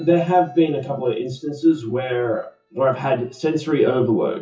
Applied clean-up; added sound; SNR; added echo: classical method WPE with log-MMSE.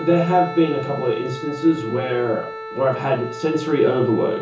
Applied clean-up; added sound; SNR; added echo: none; Wind instrument, woodwind instrument; 12 dB; reverberation time 0.6 s.